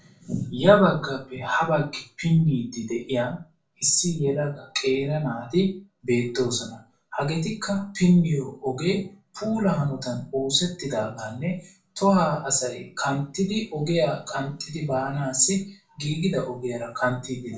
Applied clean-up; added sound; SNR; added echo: none; none; none; reverberation time 0.3 s.